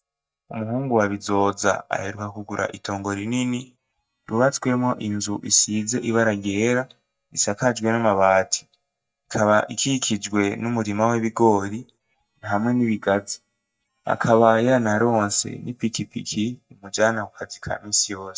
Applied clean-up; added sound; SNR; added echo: neural mask model DeepFilterNet 3.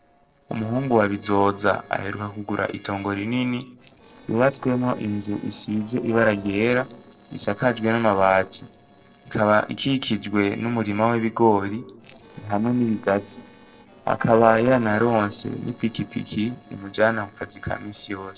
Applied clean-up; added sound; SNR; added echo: neural separator model SepFormer DNS4.